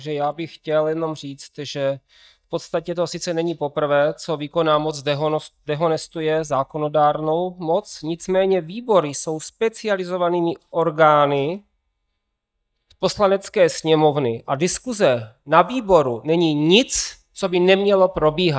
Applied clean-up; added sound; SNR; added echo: neural mask model DeepFilterNet 3.